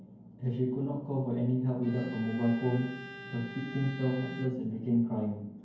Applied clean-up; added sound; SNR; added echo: none; Bowed string instrument; 15 dB; reverberation time 0.9 s.